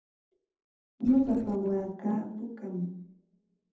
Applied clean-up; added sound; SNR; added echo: neural separator model SepFormer DNS4.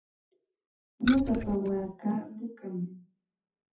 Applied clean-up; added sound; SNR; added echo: classical method WPE with log-MMSE.